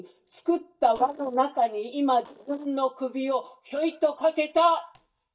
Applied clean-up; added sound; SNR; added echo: neural mask model DeepFilterNet 3.